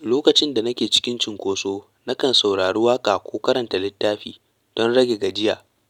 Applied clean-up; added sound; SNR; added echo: none; none; none; none.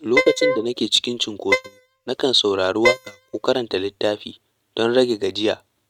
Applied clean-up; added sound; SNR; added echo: neural mask model RNNoise.